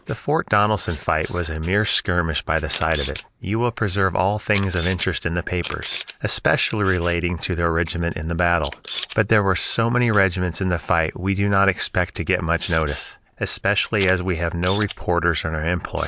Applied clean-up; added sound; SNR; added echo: neural mask model Resemble Enhance denoiser.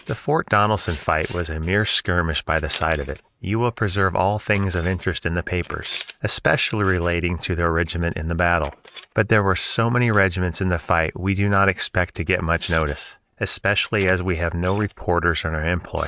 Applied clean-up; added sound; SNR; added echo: neural mask model RNNoise.